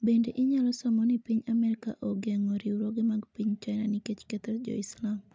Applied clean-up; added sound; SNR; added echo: none; none; none; none.